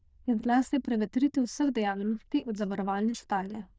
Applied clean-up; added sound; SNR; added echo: neural diffusion model UNIVERSE++.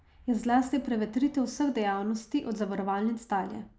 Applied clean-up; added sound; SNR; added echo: none; none; none; none.